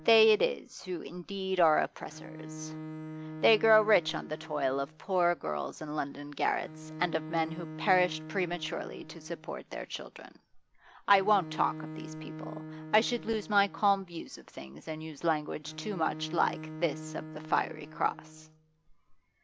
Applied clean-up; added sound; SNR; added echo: none; Bowed string instrument; 14 dB; none.